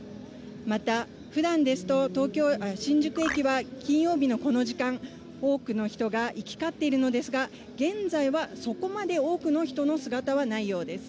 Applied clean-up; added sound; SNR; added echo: none; Marimba, xylophone; 6 dB; none.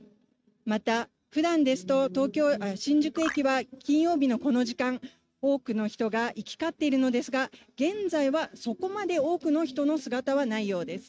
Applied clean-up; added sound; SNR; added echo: neural mask model RNNoise.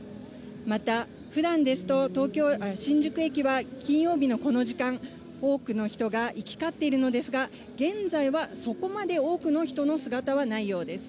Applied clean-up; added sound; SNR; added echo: none; none; none; none.